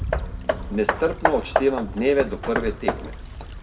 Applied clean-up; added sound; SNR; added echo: none; Stream / Trickle, dribble / Traffic noise, roadway noise + Hammer; 1 dB; none.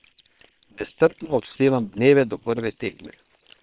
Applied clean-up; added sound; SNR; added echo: neural separator model SepFormer WHAM!.